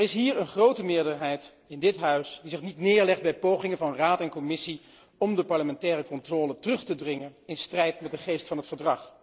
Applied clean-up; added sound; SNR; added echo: neural separator model SepFormer DNS4.